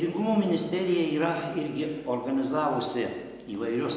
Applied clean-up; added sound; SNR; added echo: none; none; none; none.